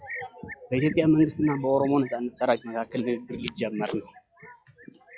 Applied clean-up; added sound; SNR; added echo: classical method log-MMSE.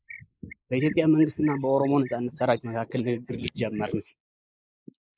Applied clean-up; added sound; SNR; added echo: neural mask model Resemble Enhance denoiser.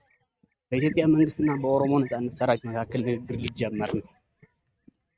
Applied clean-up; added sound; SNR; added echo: neural mask model RNNoise.